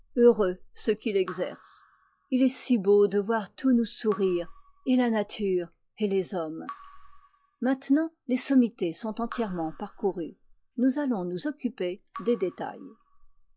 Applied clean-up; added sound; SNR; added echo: classical method log-MMSE.